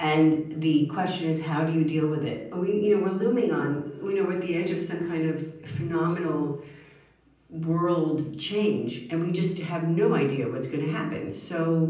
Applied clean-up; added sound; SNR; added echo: none; none; none; reverberation time 0.6 s.